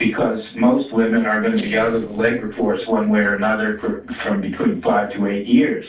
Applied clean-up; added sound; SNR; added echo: neural separator model SepFormer DNS4.